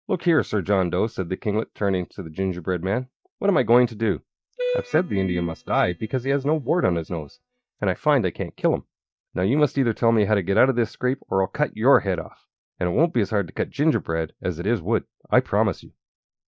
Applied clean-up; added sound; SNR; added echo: neural mask model DeepFilterNet 3.